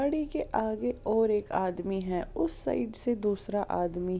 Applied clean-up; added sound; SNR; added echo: none; none; none; none.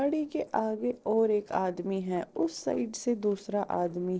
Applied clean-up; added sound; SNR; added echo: neural separator model SepFormer DNS4.